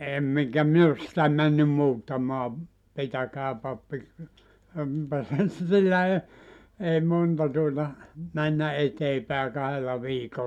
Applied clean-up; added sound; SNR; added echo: none; none; none; none.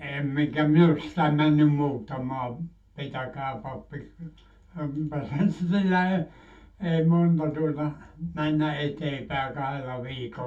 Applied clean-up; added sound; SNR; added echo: none; none; none; reverberation time 0.2 s.